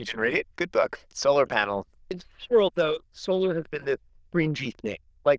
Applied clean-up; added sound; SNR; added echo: neural diffusion model UNIVERSE++.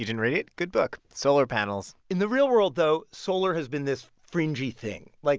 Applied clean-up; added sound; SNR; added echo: none; none; none; none.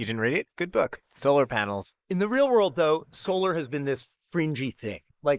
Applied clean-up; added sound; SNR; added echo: neural mask model Resemble Enhance denoiser.